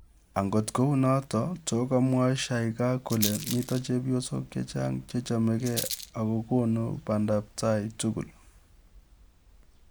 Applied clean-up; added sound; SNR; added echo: none; Rattle; 14 dB; none.